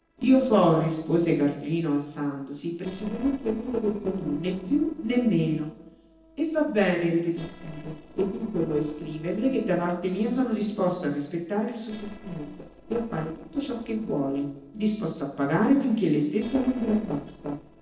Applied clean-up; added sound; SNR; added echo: neural separator model SepFormer DNS4.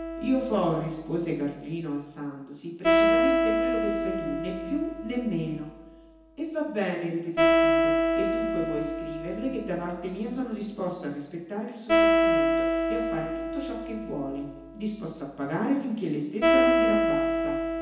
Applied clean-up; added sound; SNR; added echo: none; Acoustic guitar; -4 dB; reverberation time 0.9 s.